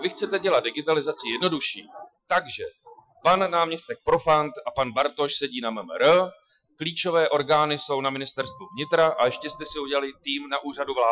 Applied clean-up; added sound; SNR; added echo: classical method Wiener filter.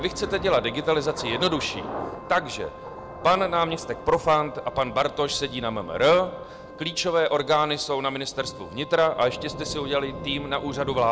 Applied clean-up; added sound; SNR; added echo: none; Thunder / Rain + Wind instrument, woodwind instrument; 12 dB; none.